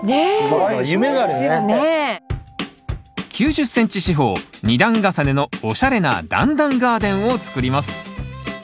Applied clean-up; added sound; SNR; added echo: none; none; none; none.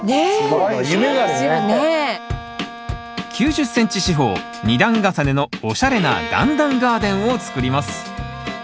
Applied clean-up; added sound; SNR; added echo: none; Bowed string instrument; 13 dB; none.